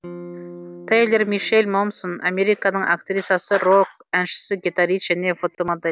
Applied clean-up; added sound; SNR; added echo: none; Electric guitar / Strum; 17 dB; none.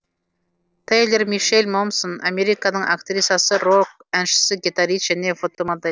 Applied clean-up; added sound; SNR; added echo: neural separator model SepFormer DNS4.